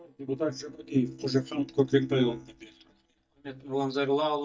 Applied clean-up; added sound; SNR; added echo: neural mask model DeepFilterNet 3.